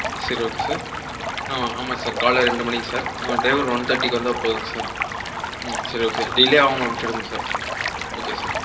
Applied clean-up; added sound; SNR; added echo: none; Stream; 4 dB; reverberation time 0.2 s.